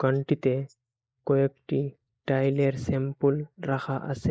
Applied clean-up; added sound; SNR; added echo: neural mask model Resemble Enhance denoiser.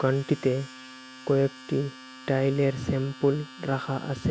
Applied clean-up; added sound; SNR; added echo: none; Domestic sounds, home sounds; 18 dB; none.